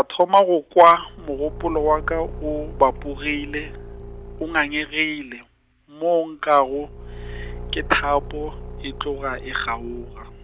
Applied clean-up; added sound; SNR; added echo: none; Engine / Car; 13 dB; none.